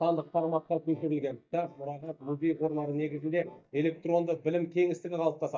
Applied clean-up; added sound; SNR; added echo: neural mask model DeepFilterNet 3.